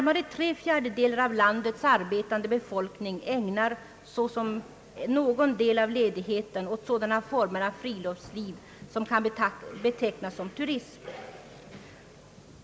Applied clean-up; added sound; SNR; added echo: none; none; none; none.